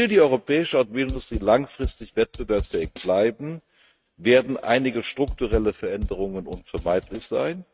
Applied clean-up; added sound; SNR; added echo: neural mask model RNNoise.